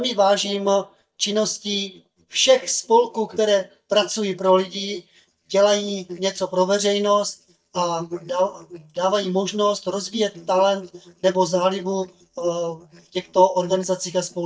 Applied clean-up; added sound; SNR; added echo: neural mask model DeepFilterNet 3.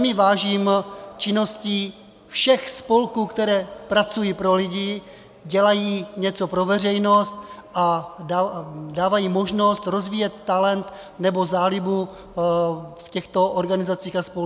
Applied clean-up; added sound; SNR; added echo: none; none; none; none.